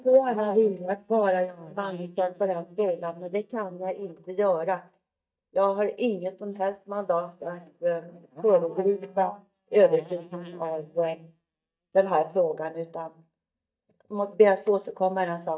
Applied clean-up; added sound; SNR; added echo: neural mask model DeepFilterNet 3.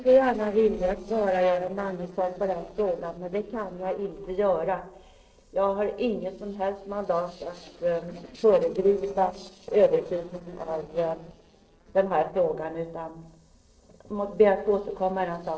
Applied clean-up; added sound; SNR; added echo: neural separator model SepFormer DNS4.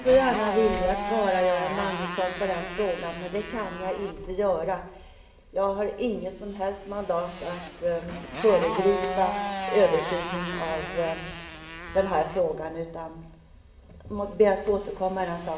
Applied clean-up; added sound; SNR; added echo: none; Motorcycle; 8 dB; reverberation time 0.7 s.